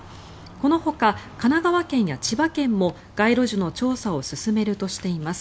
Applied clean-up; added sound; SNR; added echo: none; none; none; none.